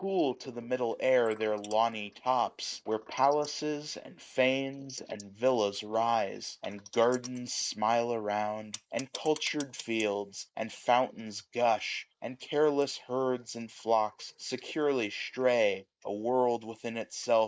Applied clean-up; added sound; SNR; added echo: neural mask model Resemble Enhance denoiser.